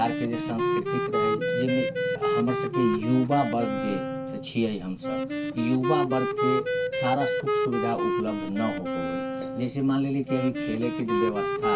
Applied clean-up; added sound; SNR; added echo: none; Wind instrument, woodwind instrument; 0 dB; reverberation time 0.2 s.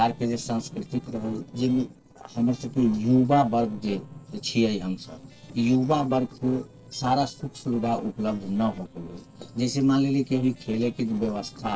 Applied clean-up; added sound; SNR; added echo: neural separator model SepFormer DNS4.